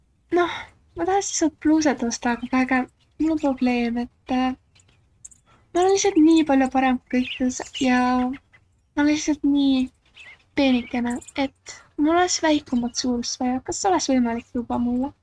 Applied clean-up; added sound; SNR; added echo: neural mask model RNNoise.